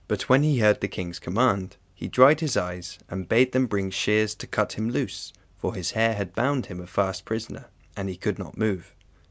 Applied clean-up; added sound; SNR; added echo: none; none; none; none.